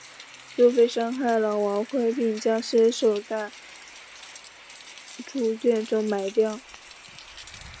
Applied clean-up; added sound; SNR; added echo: none; Rain; 19 dB; none.